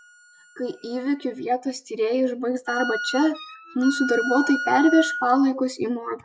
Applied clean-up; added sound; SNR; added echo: classical method log-MMSE.